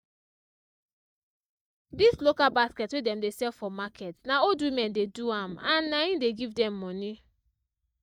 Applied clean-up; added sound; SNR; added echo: neural mask model DeepFilterNet 3.